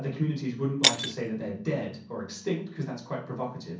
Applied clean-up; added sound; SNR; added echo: none; Shatter; 2 dB; reverberation time 0.6 s.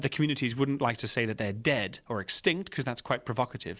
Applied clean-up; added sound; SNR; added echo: none; none; none; none.